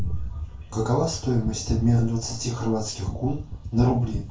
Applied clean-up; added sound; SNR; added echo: none; Gunshot, gunfire; 7 dB; reverberation time 0.2 s.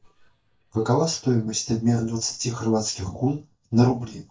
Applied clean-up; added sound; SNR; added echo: neural mask model DeepFilterNet 3.